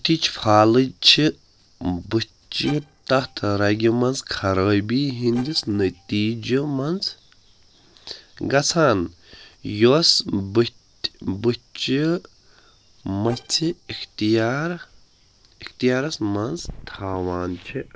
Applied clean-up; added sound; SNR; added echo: neural separator model SepFormer DNS4.